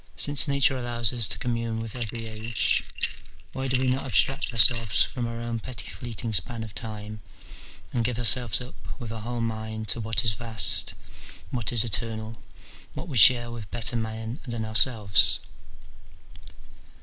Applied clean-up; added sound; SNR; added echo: neural mask model Resemble Enhance denoiser.